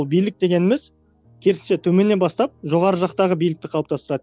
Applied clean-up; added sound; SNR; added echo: none; none; none; none.